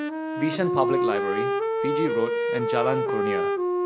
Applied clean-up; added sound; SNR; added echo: none; Wind instrument, woodwind instrument; -4 dB; none.